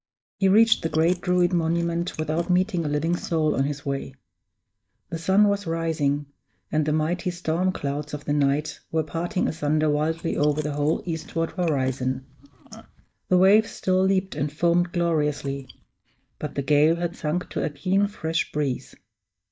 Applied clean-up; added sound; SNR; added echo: neural mask model DeepFilterNet 3.